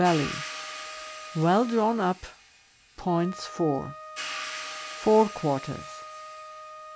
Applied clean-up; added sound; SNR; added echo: none; Hi-hat + Wind instrument, woodwind instrument; 11 dB; none.